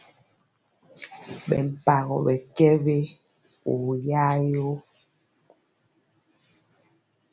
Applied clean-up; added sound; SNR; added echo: none; none; none; none.